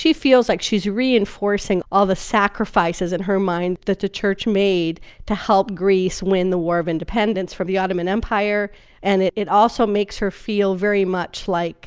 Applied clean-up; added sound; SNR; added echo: none; none; none; none.